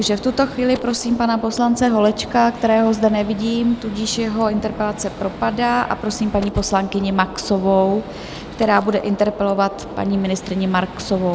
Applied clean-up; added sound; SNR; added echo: none; Gunshot, gunfire; 14 dB; none.